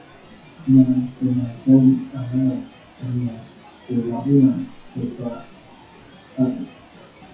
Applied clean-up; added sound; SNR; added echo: classical method WPE with log-MMSE.